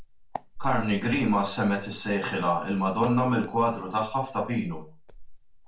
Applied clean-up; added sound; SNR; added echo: none; Walk, footsteps; 13 dB; reverberation time 0.3 s.